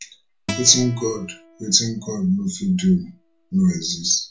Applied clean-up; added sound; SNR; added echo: none; Acoustic guitar; 16 dB; reverberation time 0.2 s.